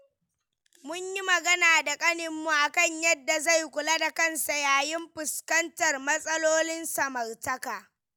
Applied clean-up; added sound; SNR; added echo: none; none; none; none.